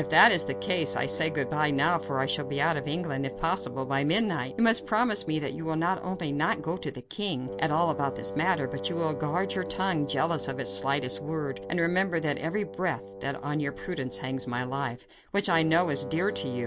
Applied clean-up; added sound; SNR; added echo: none; Wind instrument, woodwind instrument; 9 dB; none.